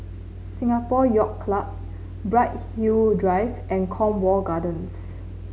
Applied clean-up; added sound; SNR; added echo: none; none; none; none.